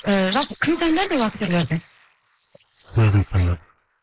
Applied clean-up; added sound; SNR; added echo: neural mask model Resemble Enhance denoiser.